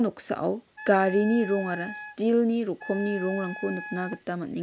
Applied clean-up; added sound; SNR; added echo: none; Wind instrument, woodwind instrument; 13 dB; none.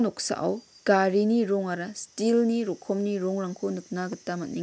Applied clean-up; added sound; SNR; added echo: none; none; none; none.